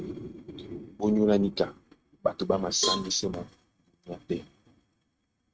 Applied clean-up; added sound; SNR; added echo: neural mask model RNNoise.